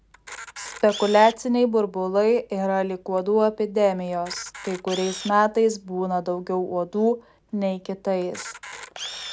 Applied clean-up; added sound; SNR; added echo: none; Camera; 17 dB; none.